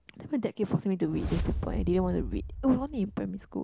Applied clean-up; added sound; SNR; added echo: none; Whoosh, swoosh, swish; 7 dB; none.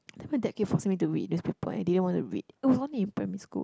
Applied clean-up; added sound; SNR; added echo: none; none; none; none.